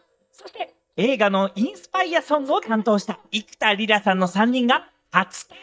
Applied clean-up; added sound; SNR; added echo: neural mask model DeepFilterNet 3.